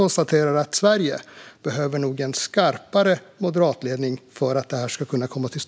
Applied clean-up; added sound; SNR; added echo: none; none; none; none.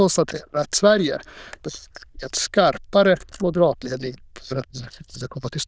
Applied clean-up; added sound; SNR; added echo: neural diffusion model UNIVERSE++.